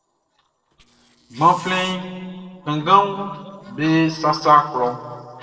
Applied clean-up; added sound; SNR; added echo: neural separator model SepFormer DNS4.